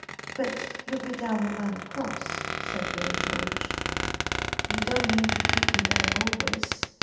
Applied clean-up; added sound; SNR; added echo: none; Squeak; -4 dB; reverberation time 0.8 s.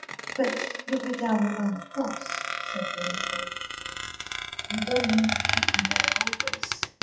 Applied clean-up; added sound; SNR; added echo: classical method WPE with log-MMSE.